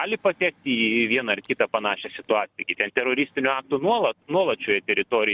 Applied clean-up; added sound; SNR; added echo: none; none; none; none.